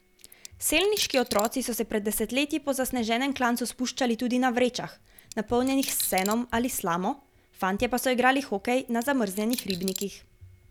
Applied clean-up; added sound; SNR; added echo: none; Coin (dropping); 12 dB; none.